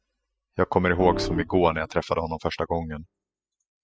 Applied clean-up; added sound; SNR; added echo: classical method spectral subtraction.